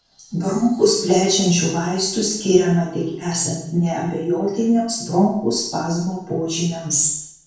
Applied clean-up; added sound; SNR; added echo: neural separator model SepFormer DNS4.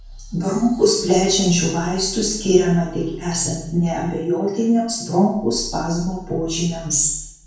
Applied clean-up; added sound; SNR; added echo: none; Growling; 18 dB; reverberation time 0.7 s.